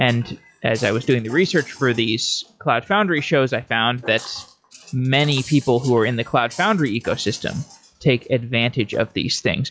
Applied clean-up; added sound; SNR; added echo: classical method log-MMSE.